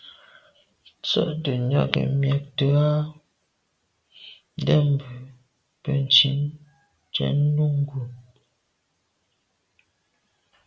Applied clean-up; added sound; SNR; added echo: none; none; none; none.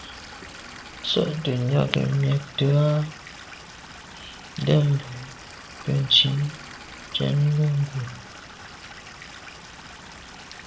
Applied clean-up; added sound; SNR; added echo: none; Stream / Liquid; 16 dB; none.